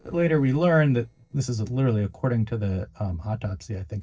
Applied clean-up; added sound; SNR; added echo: neural separator model SepFormer DNS4.